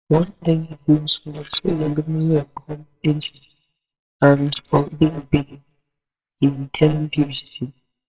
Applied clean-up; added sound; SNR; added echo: neural separator model SepFormer WHAMR!.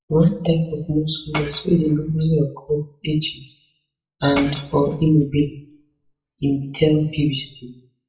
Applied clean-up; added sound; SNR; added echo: classical method WPE with log-MMSE.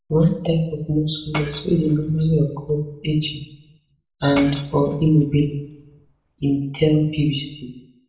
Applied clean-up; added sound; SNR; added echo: none; Shatter / Crushing; 18 dB; reverberation time 0.7 s.